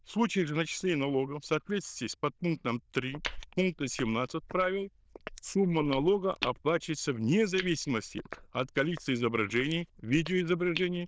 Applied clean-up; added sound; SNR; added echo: neural diffusion model UNIVERSE++.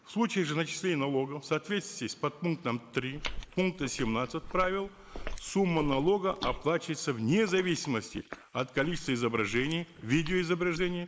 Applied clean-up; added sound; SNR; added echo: neural mask model Resemble Enhance denoiser.